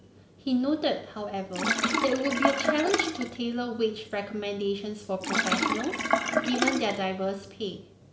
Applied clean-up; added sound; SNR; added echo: none; Sink (filling or washing); -1 dB; none.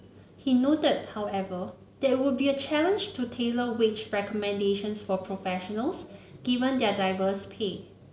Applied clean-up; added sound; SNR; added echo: none; none; none; none.